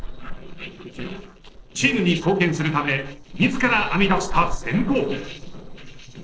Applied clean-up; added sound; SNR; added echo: neural separator model SepFormer DNS4.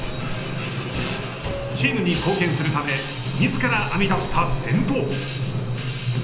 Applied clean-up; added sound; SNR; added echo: none; Subway, metro, underground; 8 dB; reverberation time 0.9 s.